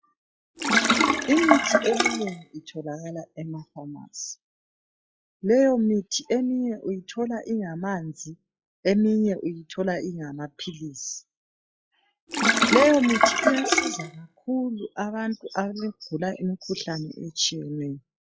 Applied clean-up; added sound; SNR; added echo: classical method log-MMSE.